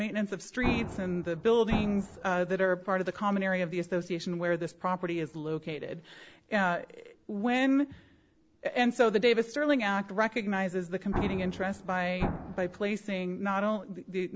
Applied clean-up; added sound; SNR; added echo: none; Explosion; 6 dB; none.